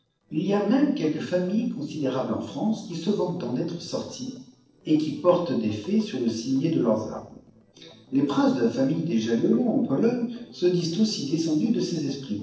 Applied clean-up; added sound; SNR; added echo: neural separator model SepFormer DNS4.